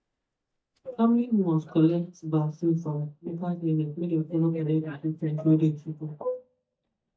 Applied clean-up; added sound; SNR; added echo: neural mask model DeepFilterNet 3.